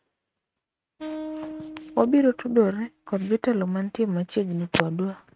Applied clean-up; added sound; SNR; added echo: neural mask model RNNoise.